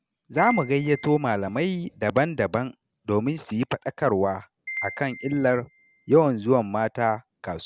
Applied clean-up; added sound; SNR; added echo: none; Piano; 15 dB; none.